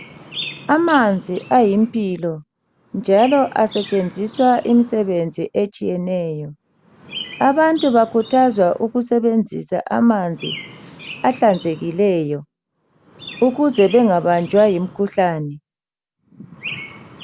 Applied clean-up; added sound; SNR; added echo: none; Chirp, tweet; 19 dB; none.